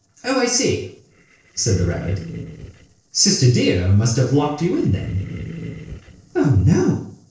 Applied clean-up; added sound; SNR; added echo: neural separator model SepFormer DNS4.